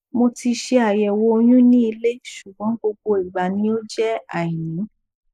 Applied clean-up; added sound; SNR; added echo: neural mask model Resemble Enhance denoiser.